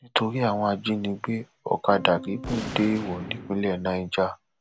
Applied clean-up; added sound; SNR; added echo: none; Electric guitar / Strum + Gunshot, gunfire; 14 dB; none.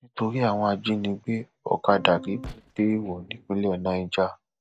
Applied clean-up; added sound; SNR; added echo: neural mask model DeepFilterNet 3.